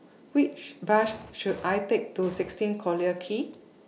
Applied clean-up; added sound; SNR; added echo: none; Explosion; 18 dB; none.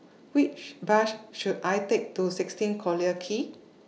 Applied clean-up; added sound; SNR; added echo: none; none; none; none.